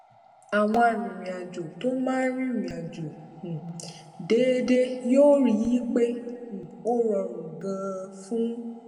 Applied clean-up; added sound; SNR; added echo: none; none; none; reverberation time 1.3 s.